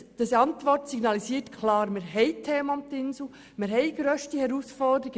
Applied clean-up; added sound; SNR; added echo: none; none; none; none.